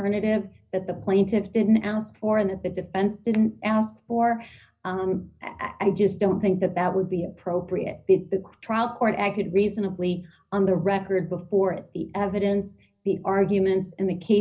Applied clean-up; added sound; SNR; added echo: none; none; none; reverberation time 0.5 s.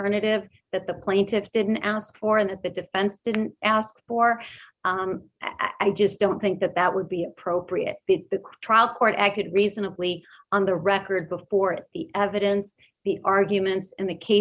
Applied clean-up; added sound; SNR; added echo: none; none; none; none.